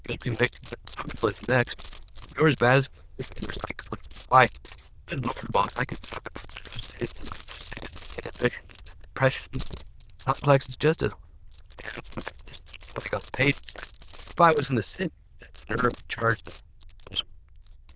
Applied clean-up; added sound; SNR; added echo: neural diffusion model UNIVERSE++.